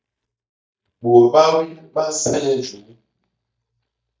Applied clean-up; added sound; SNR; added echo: neural mask model DeepFilterNet 3.